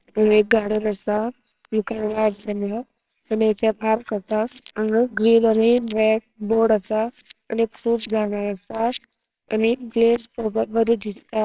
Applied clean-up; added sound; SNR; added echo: neural separator model SepFormer WHAMR!.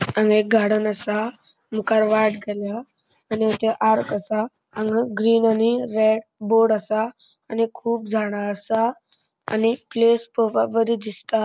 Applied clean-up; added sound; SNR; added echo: none; none; none; none.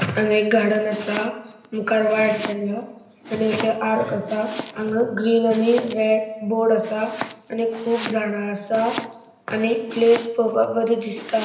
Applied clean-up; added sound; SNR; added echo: none; Domestic sounds, home sounds; 15 dB; reverberation time 0.9 s.